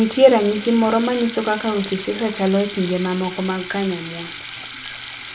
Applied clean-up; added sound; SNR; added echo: none; Sink (filling or washing) / Water tap, faucet; 14 dB; reverberation time 0.3 s.